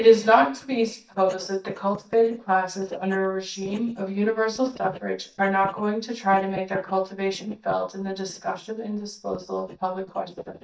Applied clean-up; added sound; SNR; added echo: neural mask model DeepFilterNet 3.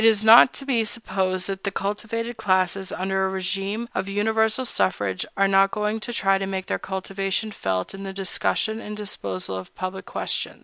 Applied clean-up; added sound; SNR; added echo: none; none; none; none.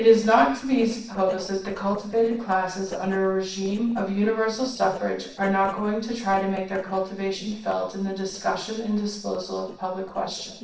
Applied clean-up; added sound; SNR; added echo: neural separator model SepFormer DNS4.